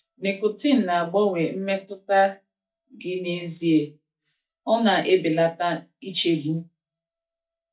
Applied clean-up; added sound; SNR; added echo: neural mask model DeepFilterNet 3.